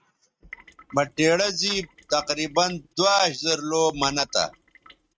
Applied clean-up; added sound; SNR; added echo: neural mask model RNNoise.